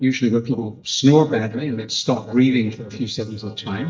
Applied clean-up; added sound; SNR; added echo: neural mask model DeepFilterNet 3.